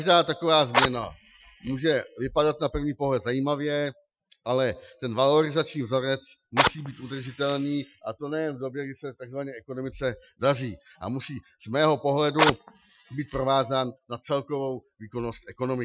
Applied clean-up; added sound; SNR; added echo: classical method Wiener filter.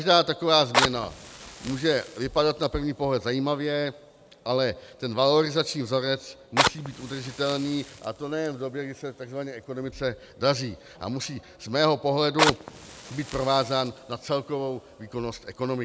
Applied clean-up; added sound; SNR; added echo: none; Fire; 8 dB; none.